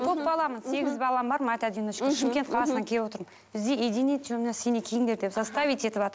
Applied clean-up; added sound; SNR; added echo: none; none; none; none.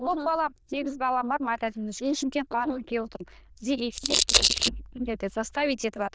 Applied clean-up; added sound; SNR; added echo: neural diffusion model UNIVERSE++.